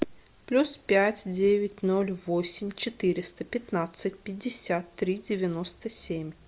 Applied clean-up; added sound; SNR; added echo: none; none; none; none.